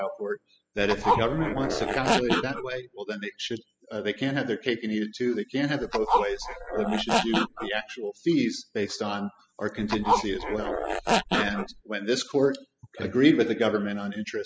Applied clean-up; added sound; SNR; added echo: classical method spectral subtraction.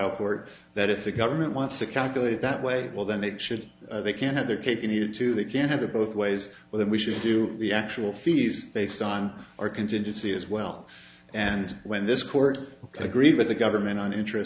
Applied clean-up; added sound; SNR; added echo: none; none; none; none.